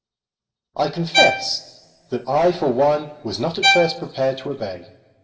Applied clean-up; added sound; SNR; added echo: none; Bowed string instrument; 0 dB; reverberation time 1.4 s.